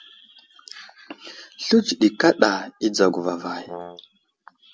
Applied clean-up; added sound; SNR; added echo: none; Brass instrument; 15 dB; none.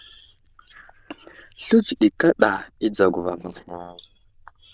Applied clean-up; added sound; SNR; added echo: neural diffusion model UNIVERSE++.